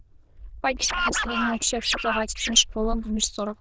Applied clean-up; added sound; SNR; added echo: neural diffusion model UNIVERSE++.